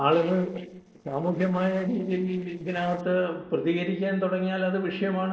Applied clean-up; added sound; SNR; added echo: neural separator model SepFormer DNS4.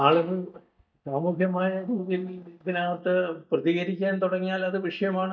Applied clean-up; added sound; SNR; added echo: neural mask model DeepFilterNet 3.